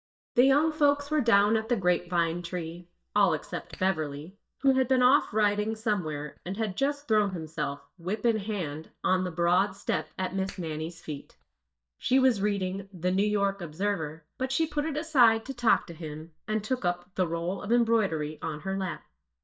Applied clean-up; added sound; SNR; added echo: neural mask model DeepFilterNet 3.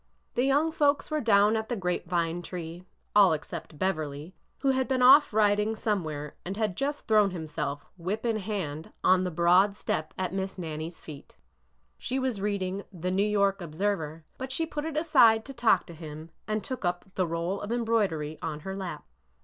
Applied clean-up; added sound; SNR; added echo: none; none; none; none.